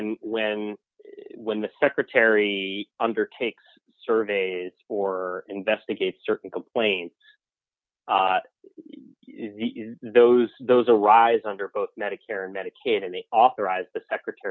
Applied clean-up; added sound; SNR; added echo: none; none; none; none.